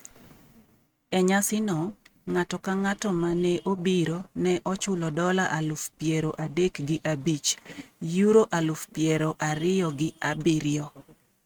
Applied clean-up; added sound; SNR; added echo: neural mask model RNNoise.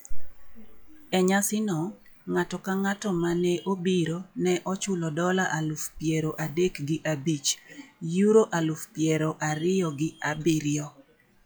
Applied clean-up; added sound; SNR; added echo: classical method log-MMSE.